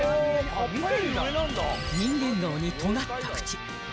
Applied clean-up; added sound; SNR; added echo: none; Trumpet; 14 dB; none.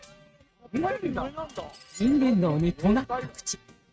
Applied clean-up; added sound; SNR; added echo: neural mask model RNNoise.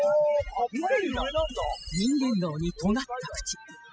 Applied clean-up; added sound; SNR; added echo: classical method spectral subtraction.